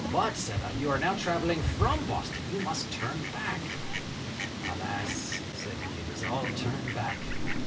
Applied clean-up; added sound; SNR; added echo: none; Fowl; 1 dB; reverberation time 0.2 s.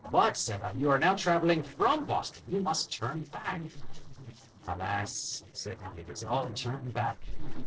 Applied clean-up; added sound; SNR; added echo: neural separator model SepFormer DNS4.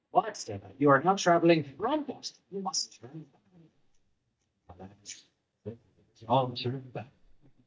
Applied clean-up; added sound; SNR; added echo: neural mask model DeepFilterNet 3.